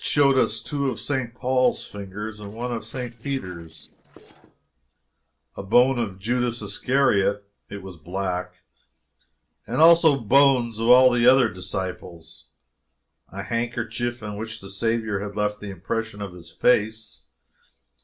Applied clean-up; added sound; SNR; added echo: neural separator model SepFormer DNS4.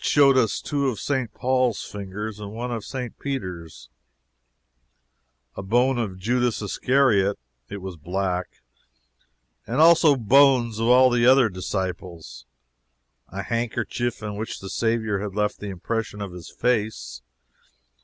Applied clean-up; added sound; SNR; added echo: none; none; none; none.